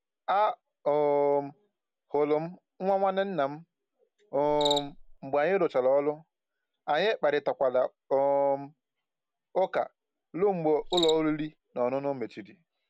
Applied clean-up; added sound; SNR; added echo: none; Cricket; 16 dB; none.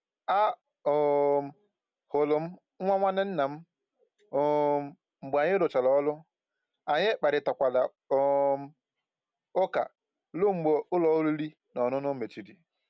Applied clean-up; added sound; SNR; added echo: none; none; none; none.